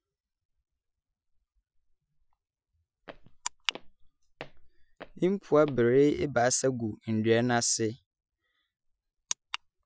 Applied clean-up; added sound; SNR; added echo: classical method Wiener filter.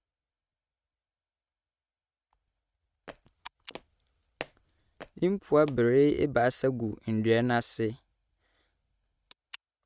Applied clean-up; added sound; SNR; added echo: neural mask model RNNoise.